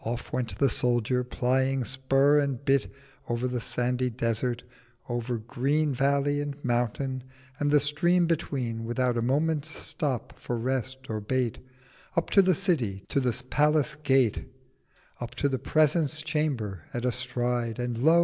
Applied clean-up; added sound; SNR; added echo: none; none; none; none.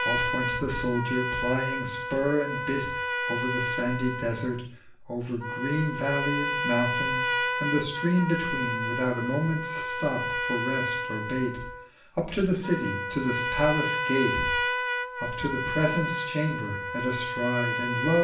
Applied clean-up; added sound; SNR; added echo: none; Trumpet; 1 dB; reverberation time 0.4 s.